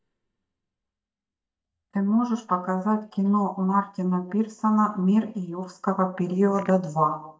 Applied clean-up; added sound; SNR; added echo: neural mask model DeepFilterNet 3.